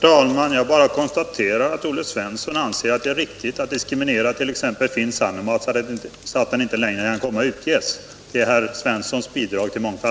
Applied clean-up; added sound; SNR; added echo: none; none; none; none.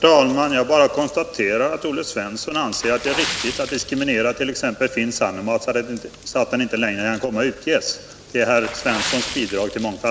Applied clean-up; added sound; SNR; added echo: none; Water / Splash, splatter; 14 dB; none.